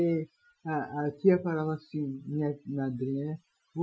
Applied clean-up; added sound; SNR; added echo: classical method Wiener filter.